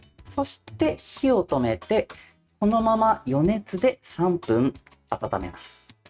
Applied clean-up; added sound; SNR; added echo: neural mask model RNNoise.